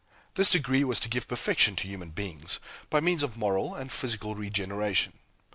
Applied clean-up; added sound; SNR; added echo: none; none; none; none.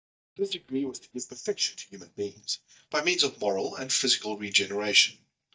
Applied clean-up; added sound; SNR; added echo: neural mask model DeepFilterNet 3.